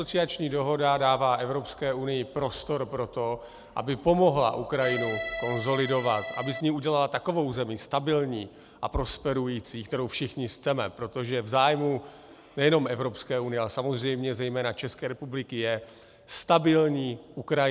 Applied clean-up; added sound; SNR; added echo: none; Accordion; 6 dB; none.